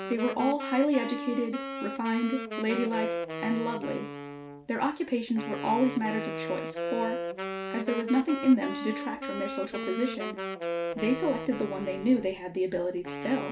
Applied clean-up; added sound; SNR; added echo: none; Wind instrument, woodwind instrument; 6 dB; none.